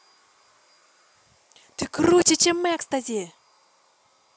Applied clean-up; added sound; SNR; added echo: none; none; none; none.